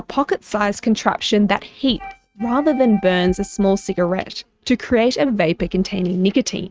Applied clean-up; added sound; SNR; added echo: neural mask model RNNoise.